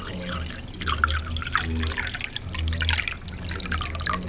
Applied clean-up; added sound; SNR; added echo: none; Liquid; -1 dB; reverberation time 0.6 s.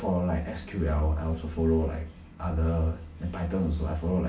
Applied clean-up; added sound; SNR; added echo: none; none; none; none.